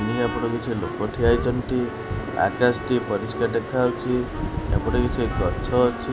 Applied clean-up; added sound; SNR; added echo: none; Wind instrument, woodwind instrument + Trumpet; 11 dB; none.